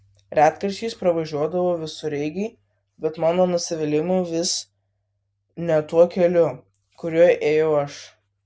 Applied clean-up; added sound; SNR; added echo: none; none; none; none.